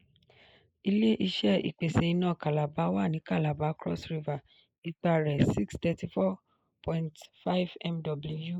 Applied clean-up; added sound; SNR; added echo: neural mask model Resemble Enhance denoiser.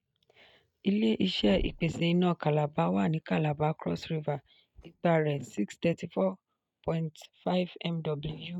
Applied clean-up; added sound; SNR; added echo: neural mask model DeepFilterNet 3.